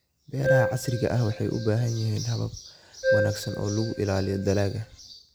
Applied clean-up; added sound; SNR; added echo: none; Keyboard (musical); 3 dB; none.